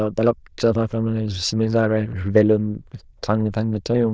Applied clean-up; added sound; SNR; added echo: neural diffusion model UNIVERSE++.